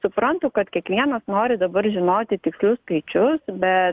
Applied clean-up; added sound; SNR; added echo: none; none; none; none.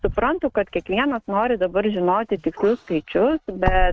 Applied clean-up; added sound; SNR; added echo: neural mask model RNNoise.